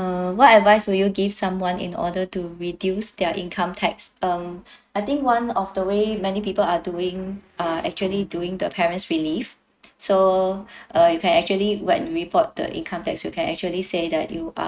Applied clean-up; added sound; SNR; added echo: neural mask model RNNoise.